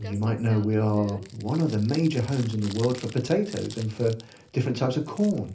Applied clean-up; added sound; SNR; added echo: none; Crumpling, crinkling; 20 dB; reverberation time 0.3 s.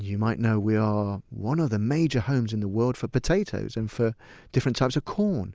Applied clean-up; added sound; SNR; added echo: none; none; none; none.